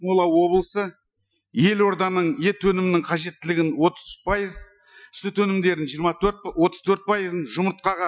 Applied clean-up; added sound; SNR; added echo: classical method Wiener filter.